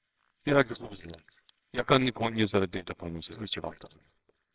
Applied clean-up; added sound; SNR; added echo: neural separator model SepFormer WHAMR!.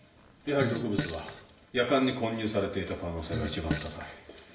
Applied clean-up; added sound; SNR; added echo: none; Fart; 6 dB; reverberation time 0.8 s.